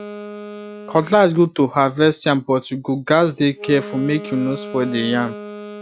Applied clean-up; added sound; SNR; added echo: none; Wind instrument, woodwind instrument; 15 dB; none.